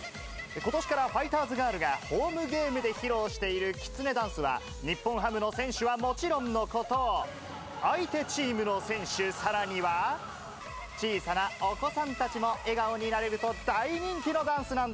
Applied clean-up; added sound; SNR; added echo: none; none; none; none.